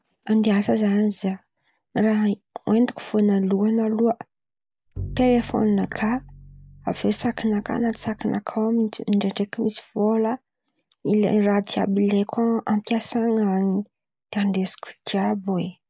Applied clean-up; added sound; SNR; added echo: none; Bowed string instrument; 16 dB; none.